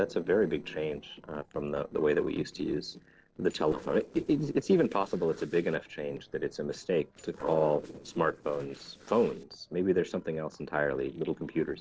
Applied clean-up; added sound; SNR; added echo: neural separator model SepFormer DNS4.